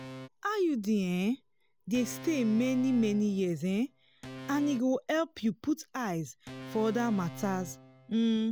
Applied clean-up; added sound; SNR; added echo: none; Organ; 16 dB; none.